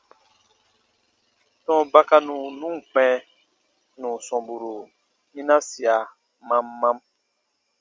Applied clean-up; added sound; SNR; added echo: none; none; none; none.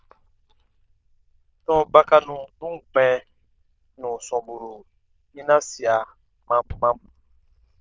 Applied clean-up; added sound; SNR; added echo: neural diffusion model UNIVERSE++.